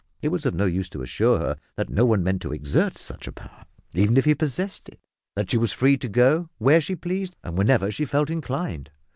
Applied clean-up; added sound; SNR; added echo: none; none; none; none.